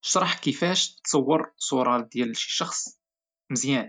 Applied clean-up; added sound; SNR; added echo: neural mask model DeepFilterNet 3.